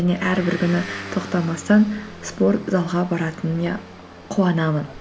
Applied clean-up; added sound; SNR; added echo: none; Motor vehicle (road) / Engine; 15 dB; none.